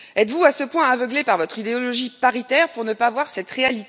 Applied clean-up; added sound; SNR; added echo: none; none; none; none.